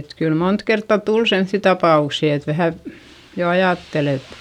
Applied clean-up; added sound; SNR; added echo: none; none; none; none.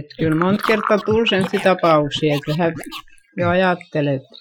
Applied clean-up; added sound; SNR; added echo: classical method Wiener filter.